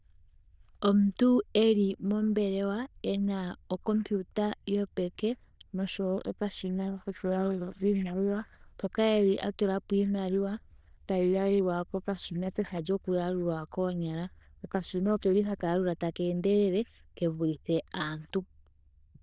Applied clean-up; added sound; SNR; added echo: neural diffusion model UNIVERSE++.